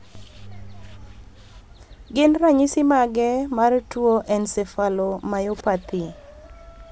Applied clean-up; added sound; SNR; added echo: none; none; none; none.